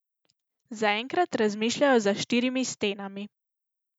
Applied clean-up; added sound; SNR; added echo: none; none; none; none.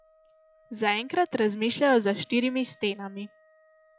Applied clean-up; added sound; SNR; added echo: classical method log-MMSE.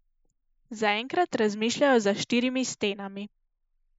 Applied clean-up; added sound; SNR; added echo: neural mask model Resemble Enhance denoiser.